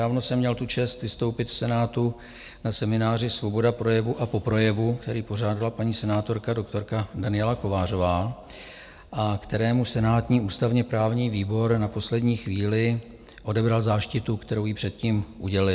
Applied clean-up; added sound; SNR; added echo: none; none; none; none.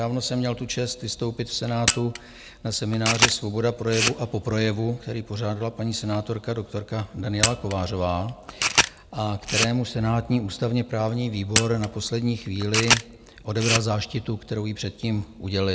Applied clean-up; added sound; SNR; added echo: none; Camera; 2 dB; none.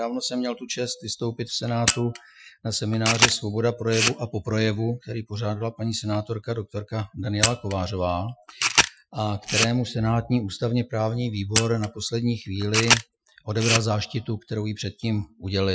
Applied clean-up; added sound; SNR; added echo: classical method Wiener filter.